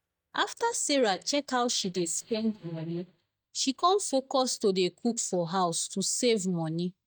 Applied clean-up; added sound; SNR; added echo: neural mask model DeepFilterNet 3.